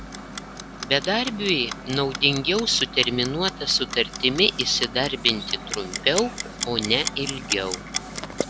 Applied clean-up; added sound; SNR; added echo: none; Clock; 9 dB; none.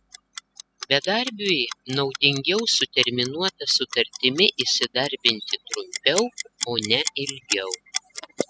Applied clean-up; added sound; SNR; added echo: classical method spectral subtraction.